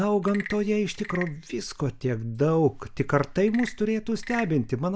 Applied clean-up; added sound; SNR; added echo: none; Wood / Percussion / Frog; 17 dB; none.